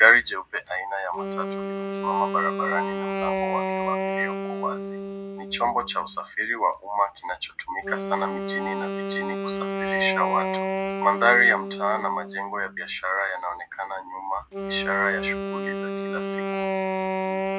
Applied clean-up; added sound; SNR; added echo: none; Wind instrument, woodwind instrument; 3 dB; none.